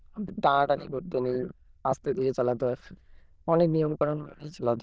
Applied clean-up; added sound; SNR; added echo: neural diffusion model UNIVERSE++.